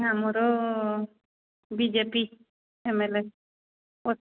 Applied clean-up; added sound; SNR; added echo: none; none; none; none.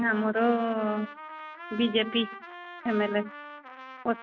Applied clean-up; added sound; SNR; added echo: none; Trumpet; 14 dB; none.